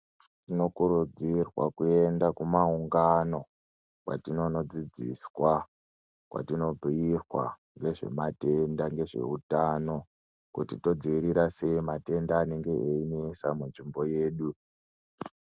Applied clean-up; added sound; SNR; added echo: none; none; none; none.